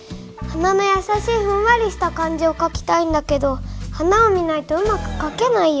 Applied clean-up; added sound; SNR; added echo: none; none; none; none.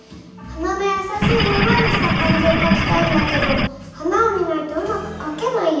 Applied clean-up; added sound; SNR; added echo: none; Engine / Boat, Water vehicle; -4 dB; reverberation time 0.9 s.